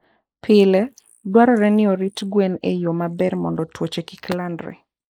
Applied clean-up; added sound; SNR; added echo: neural mask model Resemble Enhance denoiser.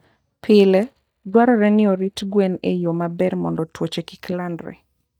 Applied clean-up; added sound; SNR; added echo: neural mask model DeepFilterNet 3.